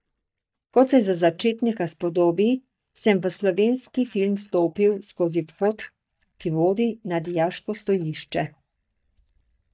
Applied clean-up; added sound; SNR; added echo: neural mask model DeepFilterNet 3.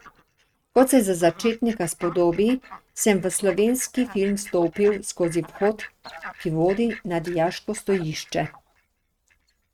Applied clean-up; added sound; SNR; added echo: neural mask model RNNoise.